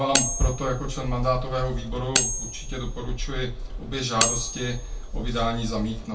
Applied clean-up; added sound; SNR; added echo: none; Cutlery, silverware; 1 dB; reverberation time 0.2 s.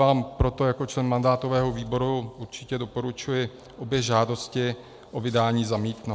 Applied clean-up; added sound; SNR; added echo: none; none; none; none.